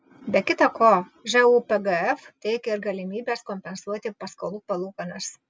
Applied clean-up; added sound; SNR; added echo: none; none; none; none.